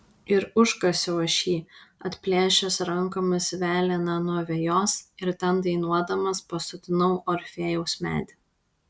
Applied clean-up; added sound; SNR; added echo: none; none; none; none.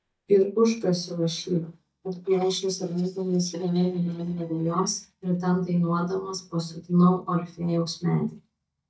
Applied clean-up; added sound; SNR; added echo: neural mask model DeepFilterNet 3.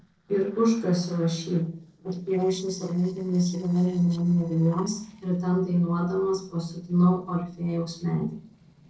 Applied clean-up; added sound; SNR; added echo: neural separator model SepFormer DNS4.